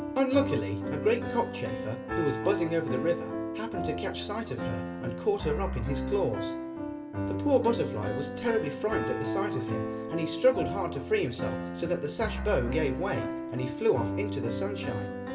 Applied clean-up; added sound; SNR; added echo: none; Piano; 3 dB; reverberation time 0.8 s.